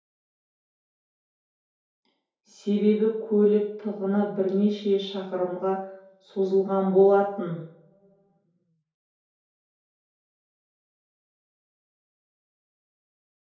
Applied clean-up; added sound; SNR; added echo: none; none; none; reverberation time 2.4 s.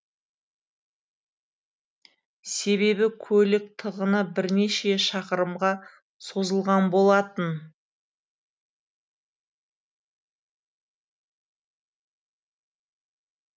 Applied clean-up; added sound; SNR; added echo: none; none; none; none.